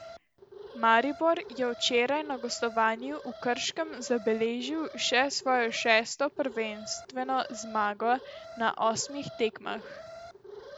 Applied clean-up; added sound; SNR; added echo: none; Alarm; 16 dB; none.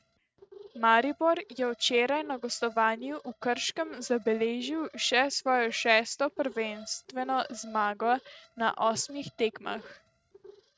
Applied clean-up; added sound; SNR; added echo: neural mask model RNNoise.